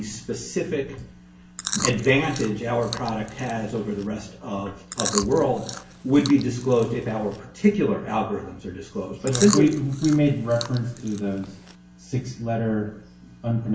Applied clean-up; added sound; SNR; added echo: none; Chewing, mastication; 10 dB; reverberation time 0.3 s.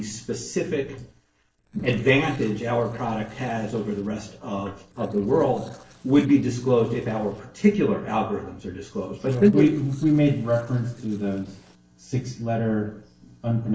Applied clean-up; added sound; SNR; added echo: neural separator model SepFormer DNS4.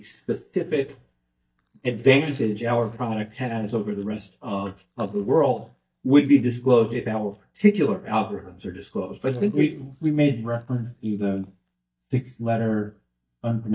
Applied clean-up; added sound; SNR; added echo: neural mask model DeepFilterNet 3.